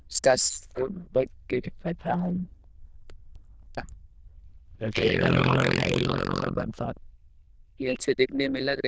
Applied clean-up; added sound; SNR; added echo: neural diffusion model UNIVERSE++.